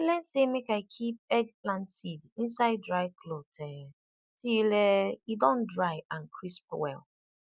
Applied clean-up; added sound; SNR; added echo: none; none; none; none.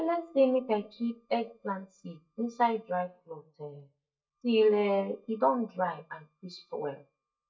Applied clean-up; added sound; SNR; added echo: neural mask model DeepFilterNet 3.